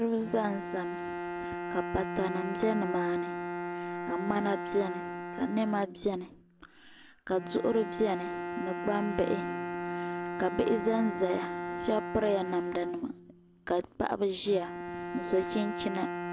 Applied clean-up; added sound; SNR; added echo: none; Bowed string instrument; 5 dB; none.